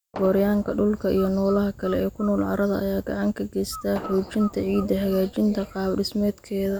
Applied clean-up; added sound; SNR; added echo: none; Bird + Fireworks; 18 dB; none.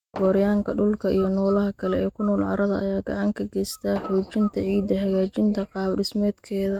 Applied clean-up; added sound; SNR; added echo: neural mask model RNNoise.